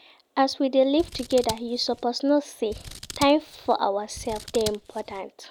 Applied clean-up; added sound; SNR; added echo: none; Scissors; 14 dB; none.